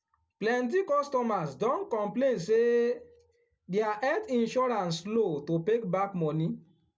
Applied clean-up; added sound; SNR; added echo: none; none; none; none.